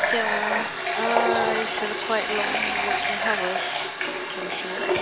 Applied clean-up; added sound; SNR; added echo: none; Water tap, faucet; -4 dB; none.